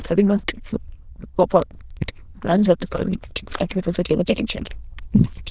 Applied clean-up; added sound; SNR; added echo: neural diffusion model UNIVERSE++.